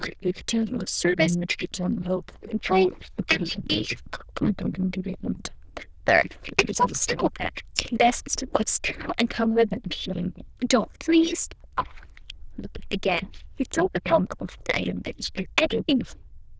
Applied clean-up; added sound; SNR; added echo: neural diffusion model UNIVERSE++.